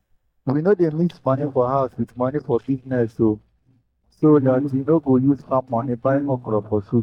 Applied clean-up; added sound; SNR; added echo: neural mask model DeepFilterNet 3.